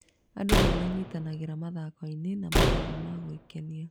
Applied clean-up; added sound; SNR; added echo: none; Slam; -5 dB; none.